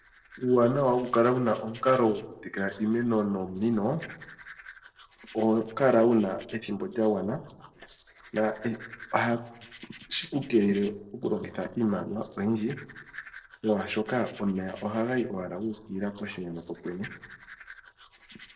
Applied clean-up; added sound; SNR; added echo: neural separator model SepFormer DNS4.